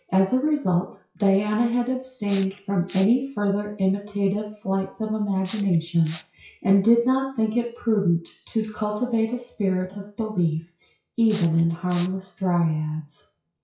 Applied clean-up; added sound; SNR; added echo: classical method WPE with log-MMSE.